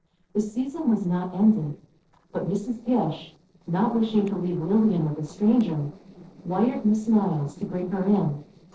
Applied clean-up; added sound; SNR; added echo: neural separator model SepFormer DNS4.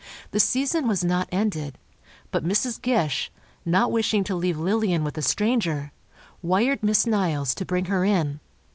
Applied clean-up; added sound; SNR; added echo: none; none; none; none.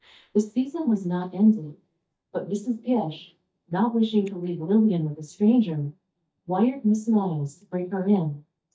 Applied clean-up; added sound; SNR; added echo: neural mask model DeepFilterNet 3.